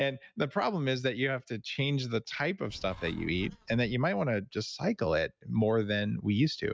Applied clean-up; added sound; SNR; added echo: neural mask model RNNoise.